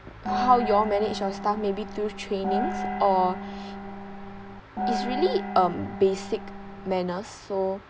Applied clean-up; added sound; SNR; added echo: none; Gong; 5 dB; none.